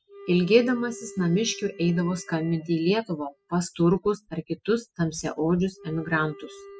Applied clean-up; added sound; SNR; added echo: classical method spectral subtraction.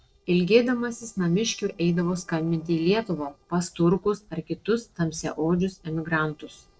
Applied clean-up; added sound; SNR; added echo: neural separator model SepFormer DNS4.